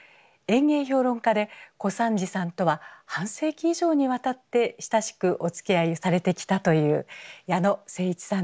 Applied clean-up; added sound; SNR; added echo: none; none; none; none.